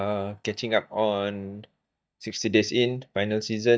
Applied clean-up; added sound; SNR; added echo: neural mask model DeepFilterNet 3.